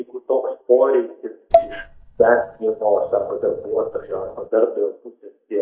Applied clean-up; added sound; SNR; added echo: neural mask model DeepFilterNet 3.